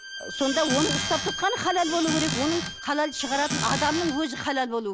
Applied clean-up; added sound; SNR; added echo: none; Squeak / Cupboard open or close + Bowed string instrument; 4 dB; none.